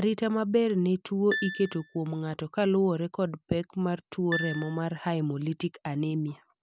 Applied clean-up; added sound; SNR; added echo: none; Piano; 9 dB; none.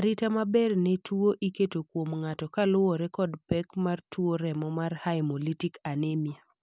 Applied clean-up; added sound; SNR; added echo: none; none; none; none.